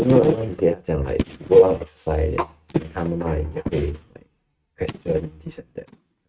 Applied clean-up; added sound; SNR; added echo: neural mask model RNNoise.